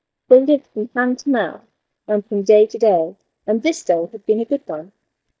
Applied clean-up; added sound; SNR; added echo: neural mask model DeepFilterNet 3.